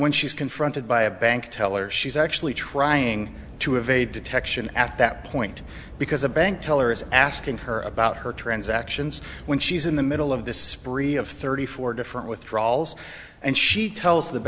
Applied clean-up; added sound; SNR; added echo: none; Subway, metro, underground / Train; 18 dB; none.